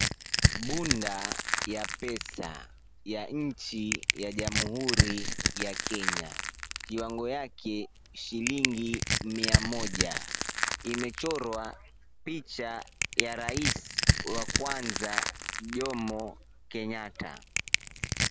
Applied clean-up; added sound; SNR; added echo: none; Crushing; -4 dB; none.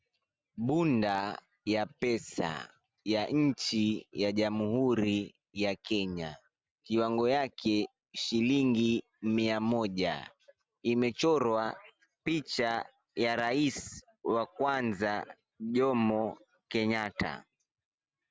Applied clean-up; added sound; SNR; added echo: none; none; none; none.